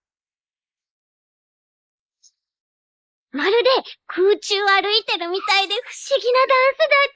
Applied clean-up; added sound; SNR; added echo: neural mask model Resemble Enhance denoiser.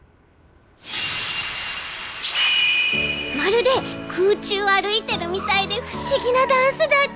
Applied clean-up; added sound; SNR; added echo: none; Car; 19 dB; none.